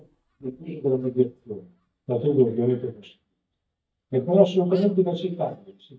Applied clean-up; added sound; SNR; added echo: neural mask model DeepFilterNet 3.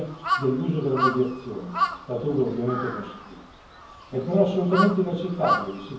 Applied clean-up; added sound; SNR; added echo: none; Crow; 5 dB; reverberation time 0.9 s.